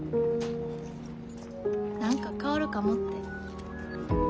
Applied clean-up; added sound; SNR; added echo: none; none; none; none.